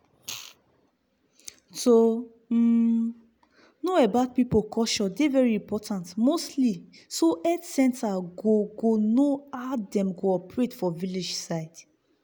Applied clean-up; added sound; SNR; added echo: none; none; none; none.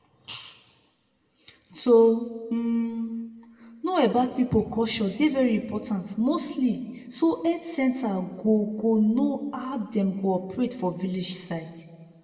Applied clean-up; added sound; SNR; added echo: none; none; none; reverberation time 1.3 s.